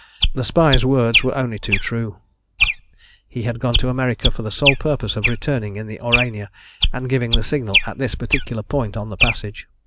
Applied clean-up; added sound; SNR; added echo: none; Chirp, tweet; 0 dB; none.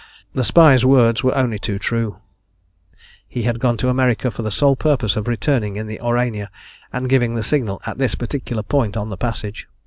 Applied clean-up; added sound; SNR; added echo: none; none; none; none.